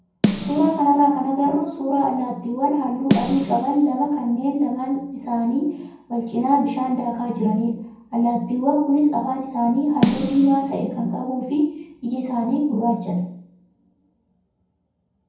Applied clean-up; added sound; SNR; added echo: none; Snare drum; 6 dB; reverberation time 0.9 s.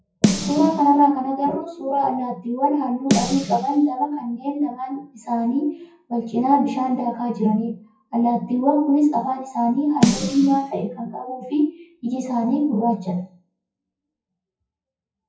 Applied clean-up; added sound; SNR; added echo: classical method WPE with log-MMSE.